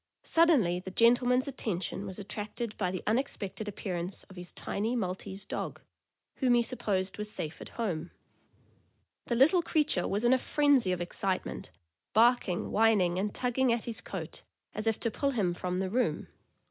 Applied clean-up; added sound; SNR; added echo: none; none; none; none.